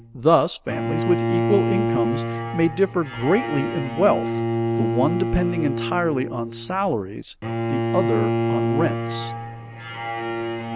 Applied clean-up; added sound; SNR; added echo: none; Bowed string instrument; 1 dB; none.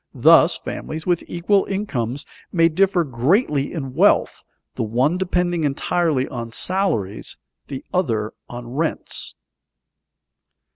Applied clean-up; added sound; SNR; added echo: none; none; none; none.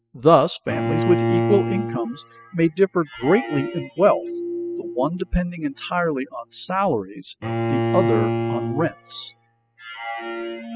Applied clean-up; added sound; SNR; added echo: classical method spectral subtraction.